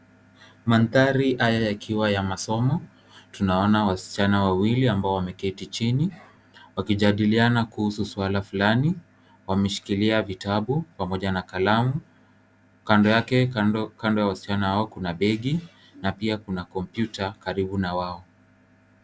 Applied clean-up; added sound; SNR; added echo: none; none; none; none.